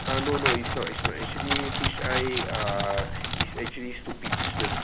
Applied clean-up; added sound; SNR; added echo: none; Crackle; -3 dB; none.